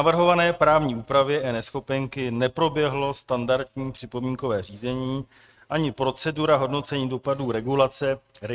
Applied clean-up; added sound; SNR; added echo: neural mask model RNNoise.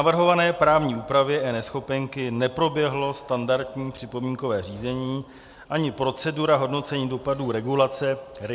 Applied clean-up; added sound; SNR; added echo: none; none; none; none.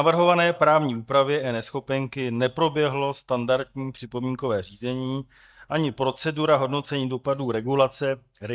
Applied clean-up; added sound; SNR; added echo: neural mask model DeepFilterNet 3.